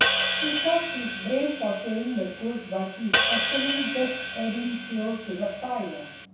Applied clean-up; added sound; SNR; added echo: none; Hi-hat; -3 dB; reverberation time 0.7 s.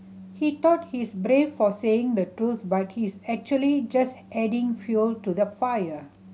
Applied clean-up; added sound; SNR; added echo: none; none; none; none.